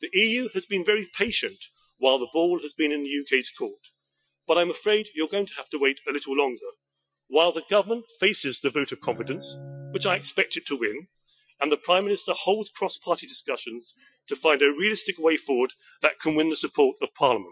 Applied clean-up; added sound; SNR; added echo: classical method Wiener filter.